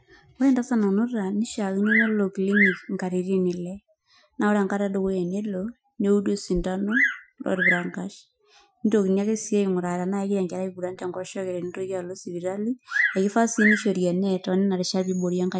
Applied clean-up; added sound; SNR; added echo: classical method Wiener filter.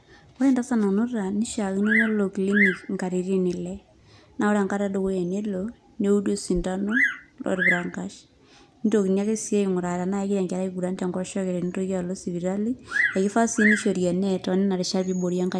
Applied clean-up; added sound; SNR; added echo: none; Bird vocalization, bird call, bird song; 8 dB; none.